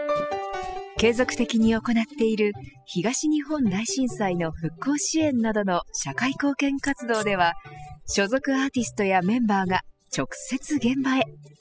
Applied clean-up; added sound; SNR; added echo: classical method spectral subtraction.